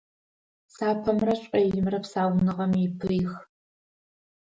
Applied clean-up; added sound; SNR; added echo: none; none; none; none.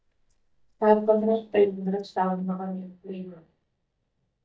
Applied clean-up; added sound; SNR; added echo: neural mask model DeepFilterNet 3.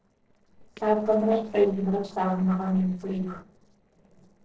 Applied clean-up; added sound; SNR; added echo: neural separator model SepFormer DNS4.